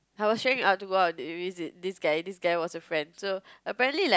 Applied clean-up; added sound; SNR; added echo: none; none; none; none.